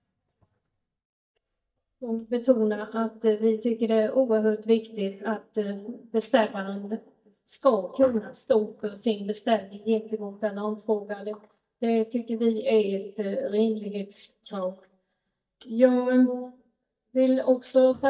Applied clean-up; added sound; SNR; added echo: neural mask model DeepFilterNet 3.